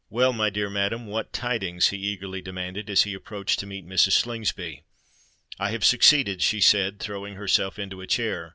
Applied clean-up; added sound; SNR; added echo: none; none; none; none.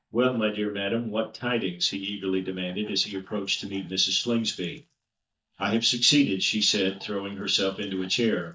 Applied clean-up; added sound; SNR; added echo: neural mask model DeepFilterNet 3.